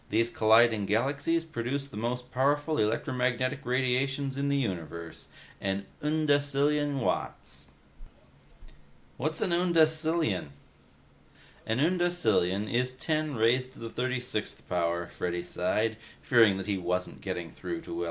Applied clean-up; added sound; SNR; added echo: none; none; none; none.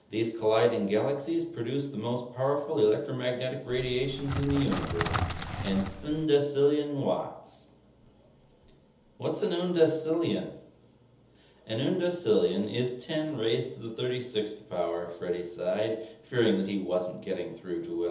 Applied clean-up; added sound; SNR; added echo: none; Crackle; 4 dB; reverberation time 0.7 s.